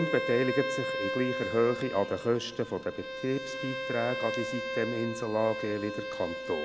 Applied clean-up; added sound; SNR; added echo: none; Bowed string instrument; 4 dB; none.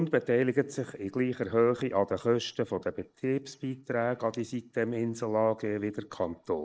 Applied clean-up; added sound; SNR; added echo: neural mask model Resemble Enhance denoiser.